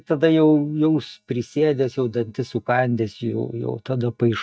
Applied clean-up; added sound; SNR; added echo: neural mask model DeepFilterNet 3.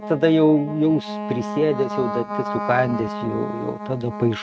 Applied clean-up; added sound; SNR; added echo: neural mask model RNNoise.